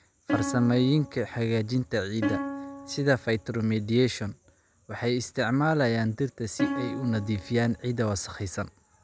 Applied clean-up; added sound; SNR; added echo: none; Plucked string instrument; 7 dB; none.